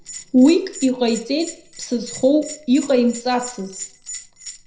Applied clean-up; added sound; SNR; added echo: none; Bell; 15 dB; reverberation time 0.5 s.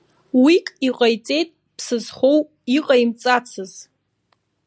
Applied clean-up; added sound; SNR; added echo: none; none; none; none.